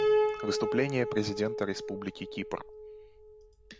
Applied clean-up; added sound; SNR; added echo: none; Piano; -2 dB; none.